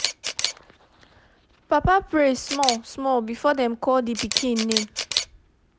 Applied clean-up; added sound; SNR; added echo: none; Camera; 6 dB; none.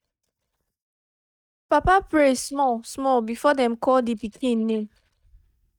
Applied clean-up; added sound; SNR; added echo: neural mask model DeepFilterNet 3.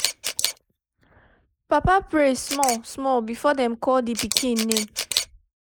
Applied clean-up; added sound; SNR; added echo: neural mask model Resemble Enhance denoiser.